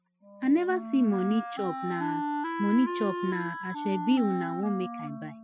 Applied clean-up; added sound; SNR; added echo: classical method spectral subtraction.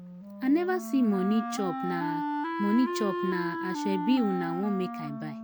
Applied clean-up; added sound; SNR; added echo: none; Wind instrument, woodwind instrument; 4 dB; none.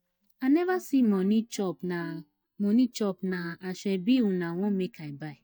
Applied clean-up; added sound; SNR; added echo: neural mask model DeepFilterNet 3.